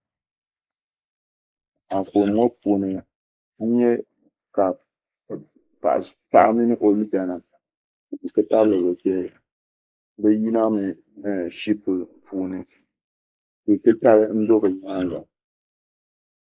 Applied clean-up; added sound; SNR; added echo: neural mask model Resemble Enhance denoiser.